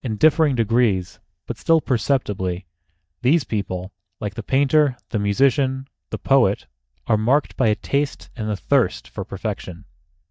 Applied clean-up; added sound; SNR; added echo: neural mask model DeepFilterNet 3.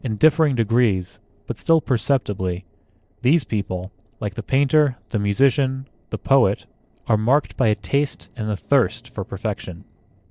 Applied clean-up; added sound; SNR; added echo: neural separator model SepFormer DNS4.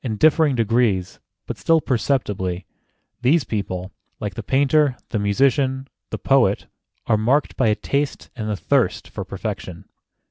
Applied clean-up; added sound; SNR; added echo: none; none; none; none.